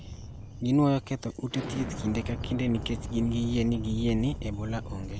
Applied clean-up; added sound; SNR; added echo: none; Explosion; 8 dB; none.